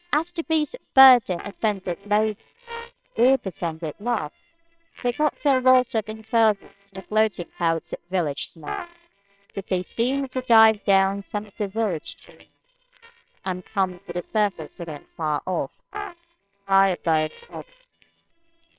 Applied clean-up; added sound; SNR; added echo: neural separator model SepFormer WHAMR!.